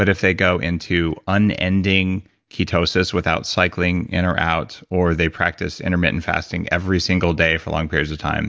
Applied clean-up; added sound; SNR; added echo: none; none; none; none.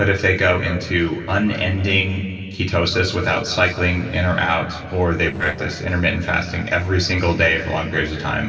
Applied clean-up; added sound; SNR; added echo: neural separator model SepFormer DNS4.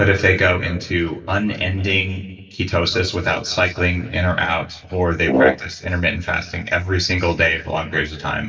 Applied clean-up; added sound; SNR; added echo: neural mask model DeepFilterNet 3.